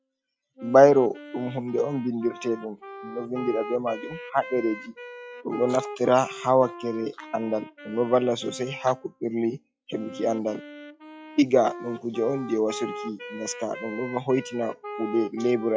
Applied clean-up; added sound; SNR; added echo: classical method log-MMSE.